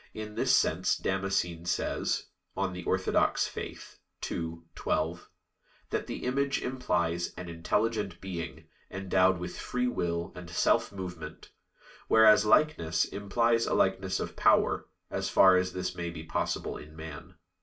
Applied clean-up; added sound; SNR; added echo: none; none; none; reverberation time 0.2 s.